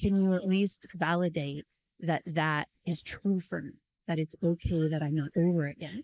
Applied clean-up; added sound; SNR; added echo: neural mask model Resemble Enhance denoiser.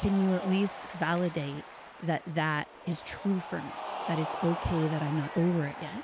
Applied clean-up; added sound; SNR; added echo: none; Cheering; 10 dB; none.